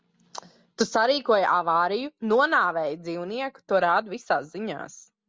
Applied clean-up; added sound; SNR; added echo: none; none; none; none.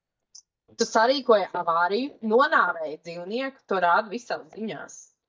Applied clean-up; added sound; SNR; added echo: neural mask model DeepFilterNet 3.